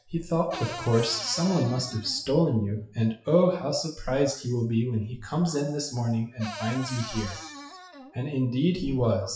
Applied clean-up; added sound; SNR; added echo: classical method WPE with log-MMSE.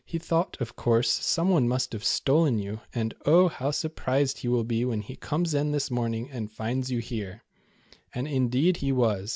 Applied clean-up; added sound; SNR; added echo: none; none; none; none.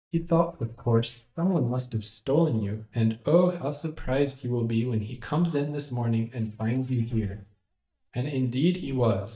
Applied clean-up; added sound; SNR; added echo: neural mask model DeepFilterNet 3.